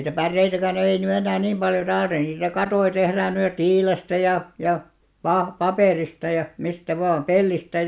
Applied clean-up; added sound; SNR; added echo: none; none; none; none.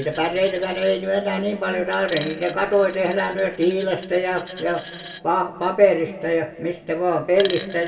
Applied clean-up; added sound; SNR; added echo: none; Coin (dropping); 18 dB; reverberation time 2.0 s.